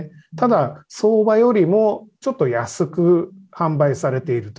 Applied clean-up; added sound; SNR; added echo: none; none; none; none.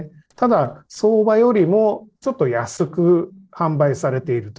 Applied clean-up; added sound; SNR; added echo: neural separator model SepFormer DNS4.